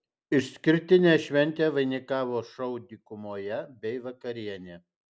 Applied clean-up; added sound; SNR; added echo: none; none; none; none.